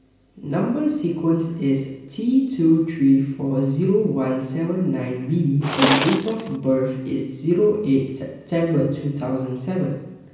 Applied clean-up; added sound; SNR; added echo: none; Tools; 2 dB; reverberation time 0.9 s.